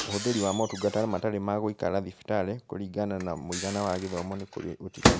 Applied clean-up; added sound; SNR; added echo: none; Microwave oven; 3 dB; none.